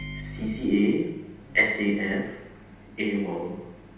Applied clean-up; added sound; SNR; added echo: none; Microwave oven; 15 dB; reverberation time 0.9 s.